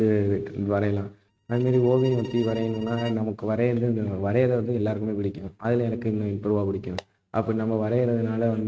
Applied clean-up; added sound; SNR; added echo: neural mask model RNNoise.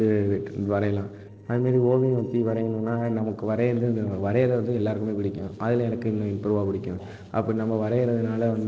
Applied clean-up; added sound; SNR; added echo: neural separator model SepFormer DNS4.